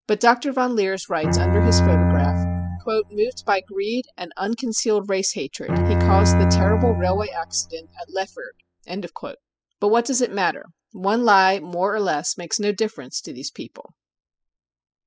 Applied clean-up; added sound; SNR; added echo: classical method spectral subtraction.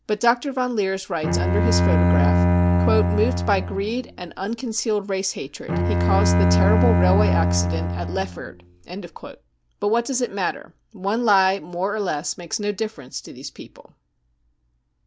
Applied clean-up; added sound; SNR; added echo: none; Bowed string instrument; -5 dB; none.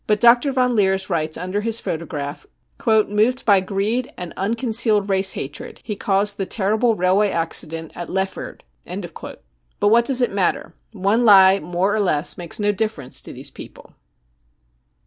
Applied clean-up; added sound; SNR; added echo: none; none; none; none.